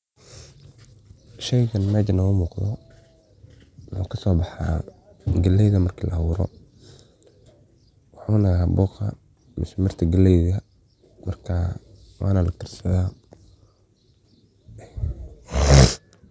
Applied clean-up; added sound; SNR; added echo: none; none; none; none.